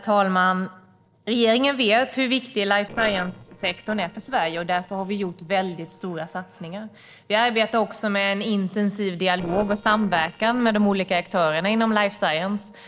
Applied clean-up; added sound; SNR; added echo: neural separator model SepFormer DNS4.